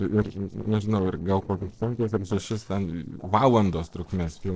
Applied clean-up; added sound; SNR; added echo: neural separator model SepFormer DNS4.